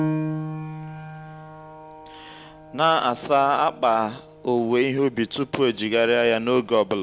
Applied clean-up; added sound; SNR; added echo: none; Piano; 11 dB; none.